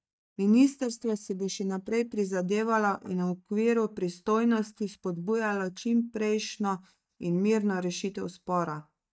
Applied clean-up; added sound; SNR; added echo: neural mask model DeepFilterNet 3.